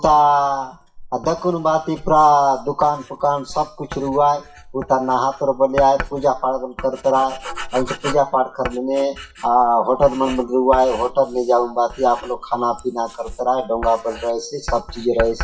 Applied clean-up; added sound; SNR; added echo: classical method WPE with log-MMSE.